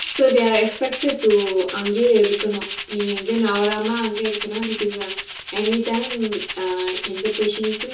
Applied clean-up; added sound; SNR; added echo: none; Rattle (instrument); 10 dB; reverberation time 0.6 s.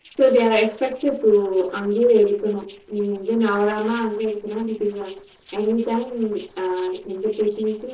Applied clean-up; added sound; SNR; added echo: neural separator model SepFormer DNS4.